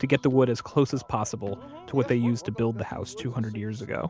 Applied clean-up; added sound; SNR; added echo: none; none; none; none.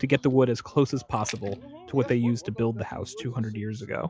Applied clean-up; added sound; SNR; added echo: classical method log-MMSE.